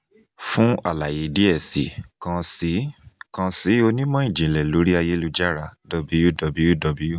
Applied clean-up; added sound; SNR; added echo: none; none; none; none.